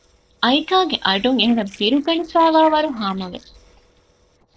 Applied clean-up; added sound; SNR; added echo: neural separator model SepFormer DNS4.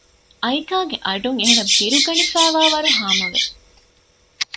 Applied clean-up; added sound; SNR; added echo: none; Bird vocalization, bird call, bird song; -5 dB; none.